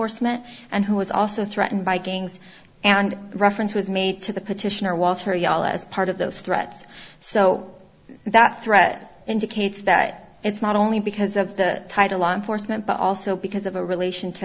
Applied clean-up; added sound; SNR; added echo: none; none; none; none.